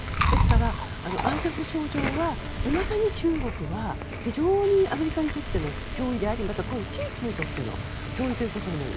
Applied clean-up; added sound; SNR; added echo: none; Chewing, mastication; 0 dB; none.